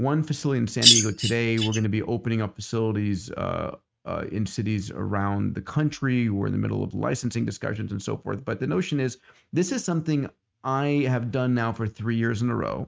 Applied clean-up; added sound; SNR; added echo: neural mask model RNNoise.